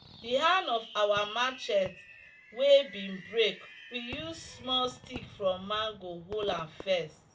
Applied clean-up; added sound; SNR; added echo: none; Fireworks; 18 dB; reverberation time 0.2 s.